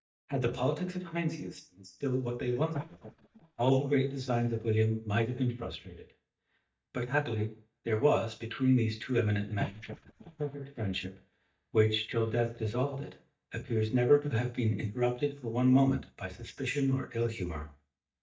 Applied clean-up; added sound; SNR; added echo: neural mask model DeepFilterNet 3.